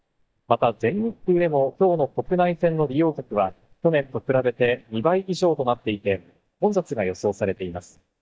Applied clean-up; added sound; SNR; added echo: neural mask model DeepFilterNet 3.